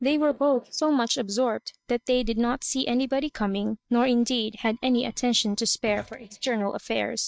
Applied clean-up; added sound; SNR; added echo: neural mask model DeepFilterNet 3.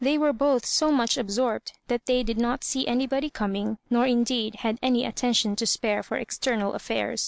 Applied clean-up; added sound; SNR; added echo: none; none; none; none.